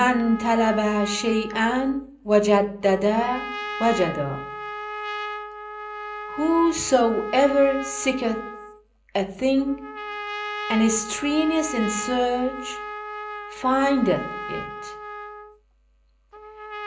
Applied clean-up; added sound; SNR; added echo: none; Trumpet; 10 dB; reverberation time 0.5 s.